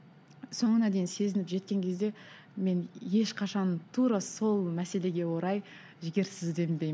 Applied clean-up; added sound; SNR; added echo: none; none; none; none.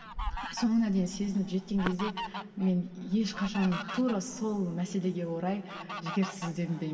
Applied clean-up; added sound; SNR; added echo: none; Fowl; 10 dB; reverberation time 2.4 s.